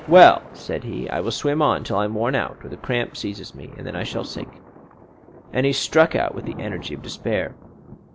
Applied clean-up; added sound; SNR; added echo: none; Thunder; 18 dB; none.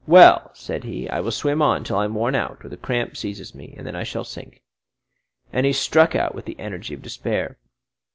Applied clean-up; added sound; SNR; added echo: none; none; none; none.